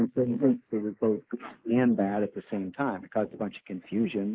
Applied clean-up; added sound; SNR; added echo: neural mask model Resemble Enhance denoiser.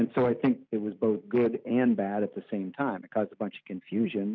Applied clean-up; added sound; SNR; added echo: none; none; none; none.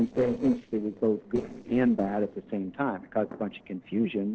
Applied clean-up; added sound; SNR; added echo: neural separator model SepFormer DNS4.